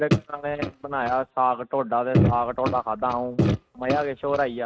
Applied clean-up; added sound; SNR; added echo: neural mask model RNNoise.